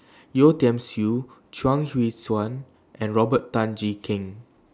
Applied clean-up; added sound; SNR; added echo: none; none; none; none.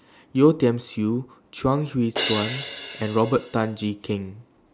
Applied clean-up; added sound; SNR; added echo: none; Crash cymbal; 5 dB; none.